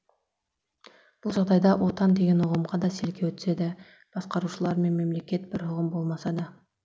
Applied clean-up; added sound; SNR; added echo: none; none; none; none.